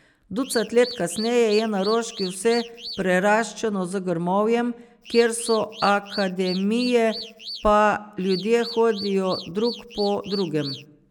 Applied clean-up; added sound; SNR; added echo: none; Alarm / Car; 14 dB; none.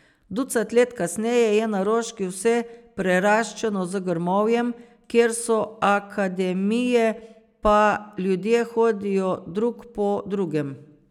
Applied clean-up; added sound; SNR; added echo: none; none; none; none.